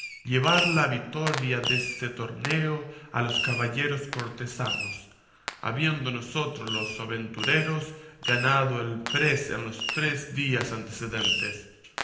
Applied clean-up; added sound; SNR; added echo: none; Fireworks; 6 dB; reverberation time 0.9 s.